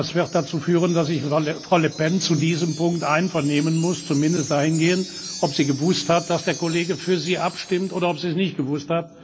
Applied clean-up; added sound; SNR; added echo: none; Wind chime; 16 dB; none.